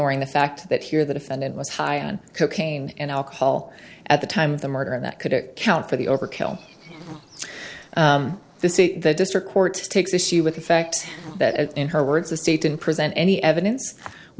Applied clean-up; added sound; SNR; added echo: neural separator model SepFormer DNS4.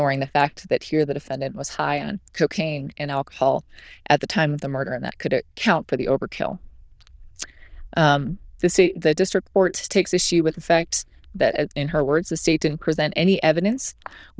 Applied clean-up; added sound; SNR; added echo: neural diffusion model UNIVERSE++.